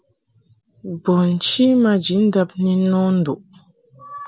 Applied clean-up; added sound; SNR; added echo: none; none; none; none.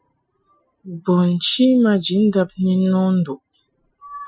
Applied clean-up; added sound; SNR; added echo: classical method Wiener filter.